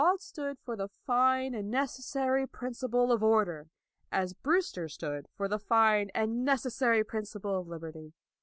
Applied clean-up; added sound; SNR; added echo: none; none; none; none.